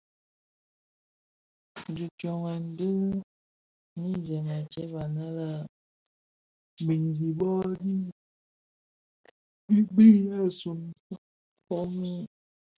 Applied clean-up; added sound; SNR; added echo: none; none; none; none.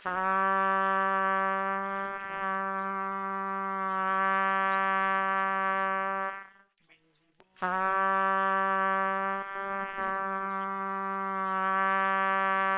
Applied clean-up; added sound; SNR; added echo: neural separator model SepFormer WHAM!.